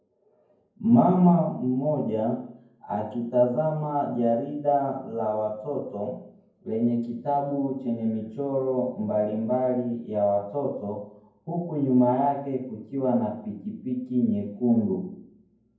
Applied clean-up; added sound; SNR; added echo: none; none; none; reverberation time 0.9 s.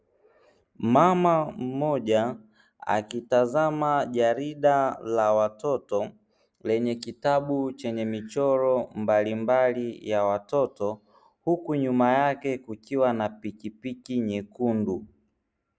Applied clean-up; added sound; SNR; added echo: none; none; none; none.